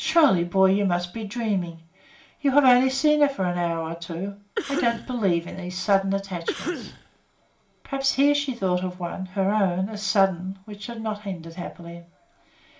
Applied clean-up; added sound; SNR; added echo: none; Cough; 9 dB; reverberation time 0.3 s.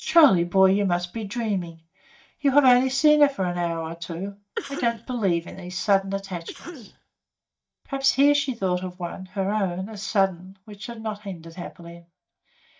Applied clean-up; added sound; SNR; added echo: neural mask model DeepFilterNet 3.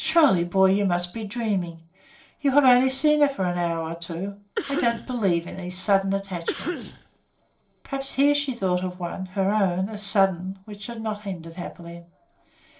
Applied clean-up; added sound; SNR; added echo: neural separator model SepFormer DNS4.